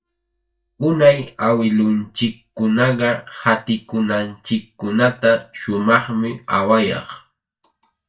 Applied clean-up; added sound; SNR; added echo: neural mask model DeepFilterNet 3.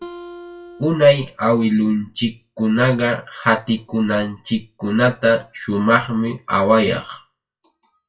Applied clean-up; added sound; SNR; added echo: classical method WPE with log-MMSE.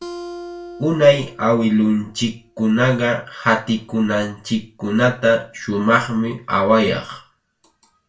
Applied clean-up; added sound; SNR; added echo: none; Acoustic guitar; 18 dB; reverberation time 0.3 s.